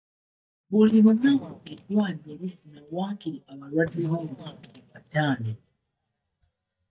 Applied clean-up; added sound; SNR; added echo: neural mask model DeepFilterNet 3.